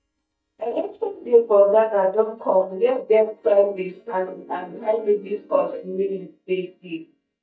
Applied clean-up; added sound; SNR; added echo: neural mask model DeepFilterNet 3.